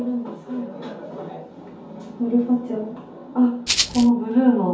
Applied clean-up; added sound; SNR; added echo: none; Rattle (instrument); 1 dB; reverberation time 0.6 s.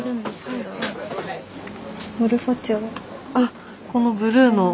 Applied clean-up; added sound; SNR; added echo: none; none; none; none.